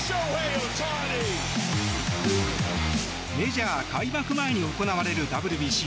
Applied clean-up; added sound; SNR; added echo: none; Bowed string instrument; 13 dB; none.